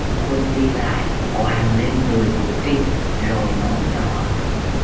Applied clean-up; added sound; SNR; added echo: none; Water; -3 dB; reverberation time 0.8 s.